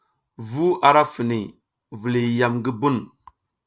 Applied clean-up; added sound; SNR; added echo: none; none; none; none.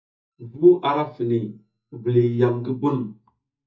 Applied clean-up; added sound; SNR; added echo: neural mask model DeepFilterNet 3.